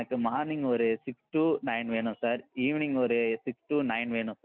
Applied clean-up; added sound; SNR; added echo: none; none; none; none.